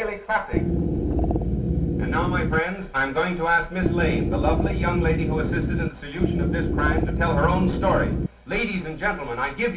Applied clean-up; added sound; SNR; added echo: none; Wind instrument, woodwind instrument; -3 dB; reverberation time 0.3 s.